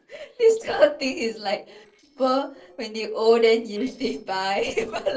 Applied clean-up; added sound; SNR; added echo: neural separator model SepFormer DNS4.